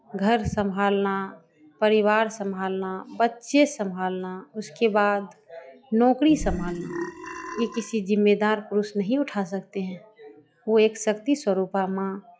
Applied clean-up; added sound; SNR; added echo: classical method log-MMSE.